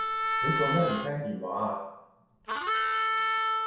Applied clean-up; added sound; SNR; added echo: none; Harmonica; -3 dB; reverberation time 0.7 s.